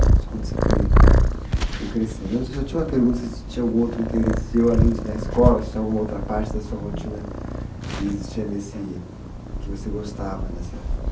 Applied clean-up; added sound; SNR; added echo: none; Purr; -3 dB; none.